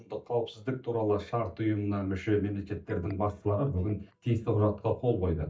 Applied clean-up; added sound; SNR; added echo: neural mask model DeepFilterNet 3.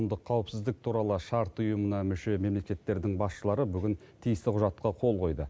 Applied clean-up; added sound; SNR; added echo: none; none; none; none.